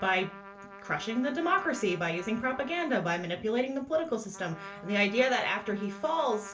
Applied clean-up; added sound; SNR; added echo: none; Trumpet; 17 dB; reverberation time 0.3 s.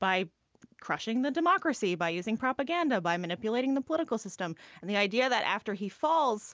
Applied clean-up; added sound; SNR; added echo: none; none; none; none.